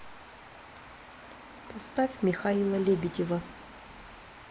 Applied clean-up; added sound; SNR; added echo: none; Water; 15 dB; none.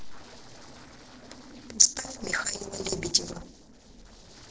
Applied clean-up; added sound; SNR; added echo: neural separator model SepFormer DNS4.